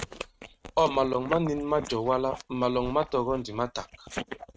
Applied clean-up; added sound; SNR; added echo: neural mask model RNNoise.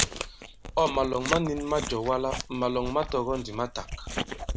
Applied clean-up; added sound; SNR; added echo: none; Chewing, mastication; 6 dB; none.